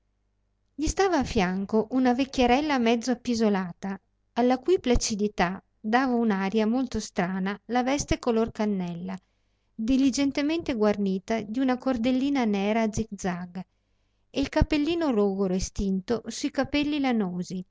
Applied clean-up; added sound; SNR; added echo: none; none; none; none.